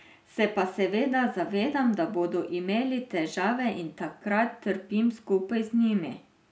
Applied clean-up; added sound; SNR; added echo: none; none; none; none.